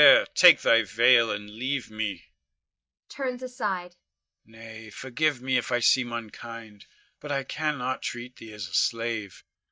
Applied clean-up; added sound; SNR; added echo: neural mask model DeepFilterNet 3.